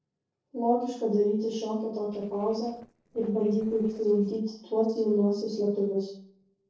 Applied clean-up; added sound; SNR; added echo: neural separator model SepFormer DNS4.